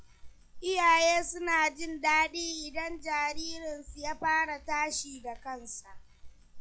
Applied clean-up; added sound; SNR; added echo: classical method log-MMSE.